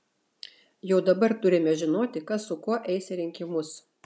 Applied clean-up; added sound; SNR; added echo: none; none; none; none.